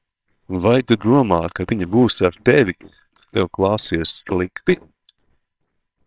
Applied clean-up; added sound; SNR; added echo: neural separator model SepFormer WHAMR!.